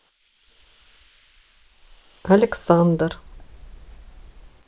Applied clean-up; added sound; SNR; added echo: neural mask model Resemble Enhance denoiser.